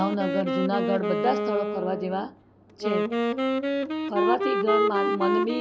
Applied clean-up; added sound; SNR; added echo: none; Wind instrument, woodwind instrument; -3 dB; none.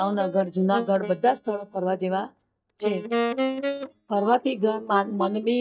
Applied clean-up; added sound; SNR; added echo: neural mask model DeepFilterNet 3.